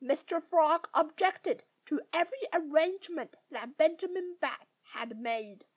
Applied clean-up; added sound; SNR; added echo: none; none; none; none.